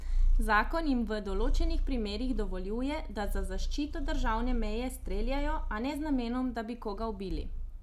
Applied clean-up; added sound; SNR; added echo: none; Purr; -3 dB; none.